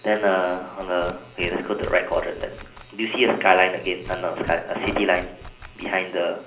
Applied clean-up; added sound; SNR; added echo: none; Tearing; 17 dB; reverberation time 0.5 s.